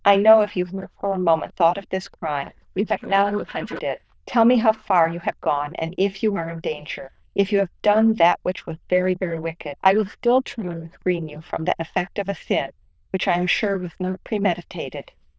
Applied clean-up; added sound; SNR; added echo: neural diffusion model UNIVERSE++.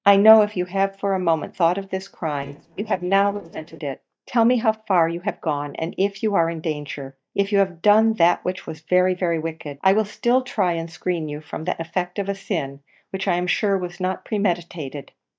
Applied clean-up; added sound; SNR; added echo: neural mask model DeepFilterNet 3.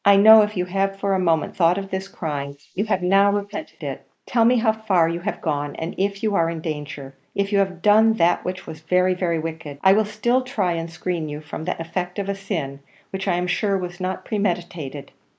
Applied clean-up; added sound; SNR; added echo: neural mask model Resemble Enhance denoiser.